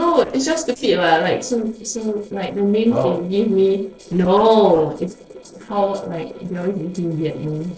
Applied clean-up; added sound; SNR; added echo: neural separator model SepFormer DNS4.